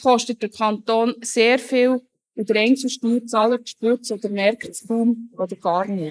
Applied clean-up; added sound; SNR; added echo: neural mask model Resemble Enhance denoiser.